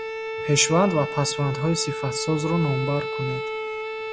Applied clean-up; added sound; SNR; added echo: none; Bowed string instrument; 5 dB; none.